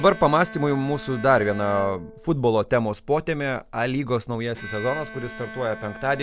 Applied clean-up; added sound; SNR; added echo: none; Bowed string instrument; 16 dB; none.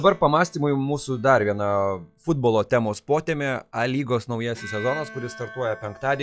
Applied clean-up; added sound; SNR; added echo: classical method log-MMSE.